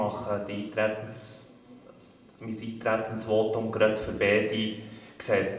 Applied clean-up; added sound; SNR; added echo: none; none; none; reverberation time 0.8 s.